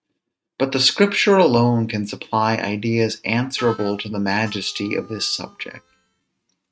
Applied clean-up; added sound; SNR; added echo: neural mask model RNNoise.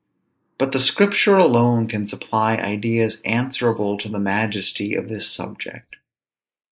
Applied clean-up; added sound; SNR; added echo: neural mask model Resemble Enhance denoiser.